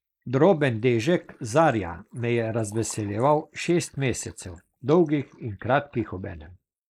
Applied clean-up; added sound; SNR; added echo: neural mask model Resemble Enhance denoiser.